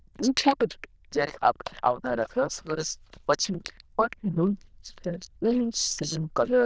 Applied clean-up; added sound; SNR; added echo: neural diffusion model UNIVERSE++.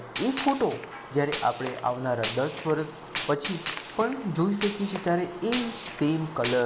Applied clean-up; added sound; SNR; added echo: none; Gunshot, gunfire; 8 dB; none.